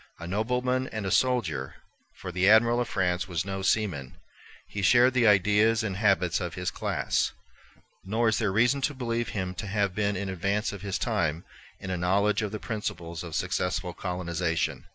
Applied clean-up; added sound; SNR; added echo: none; none; none; none.